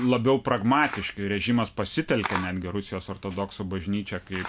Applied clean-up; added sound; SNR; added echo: none; Camera; 14 dB; none.